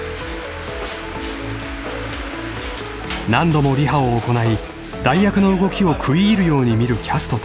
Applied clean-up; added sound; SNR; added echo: none; none; none; none.